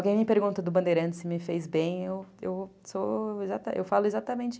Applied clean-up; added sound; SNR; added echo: none; none; none; none.